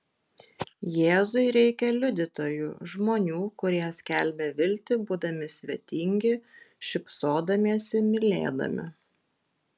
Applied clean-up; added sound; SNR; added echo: none; none; none; none.